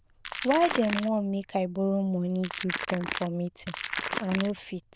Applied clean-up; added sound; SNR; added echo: neural diffusion model UNIVERSE++.